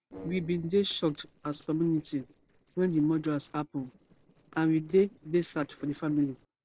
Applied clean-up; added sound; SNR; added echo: neural separator model SepFormer DNS4.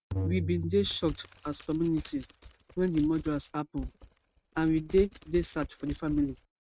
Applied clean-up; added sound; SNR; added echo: neural mask model RNNoise.